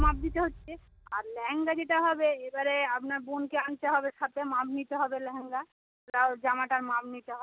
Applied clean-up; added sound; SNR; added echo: none; Bass drum; 10 dB; none.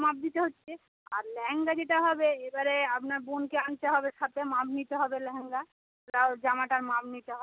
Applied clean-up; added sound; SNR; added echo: none; none; none; none.